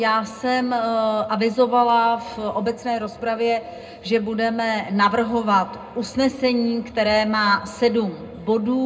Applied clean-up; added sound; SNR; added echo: none; none; none; reverberation time 0.2 s.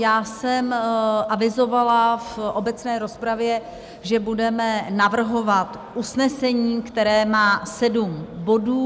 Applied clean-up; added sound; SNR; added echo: none; none; none; none.